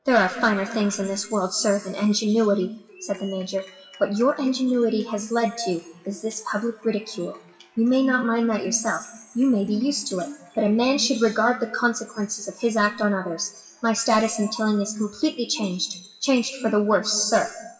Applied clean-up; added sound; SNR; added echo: classical method WPE with log-MMSE.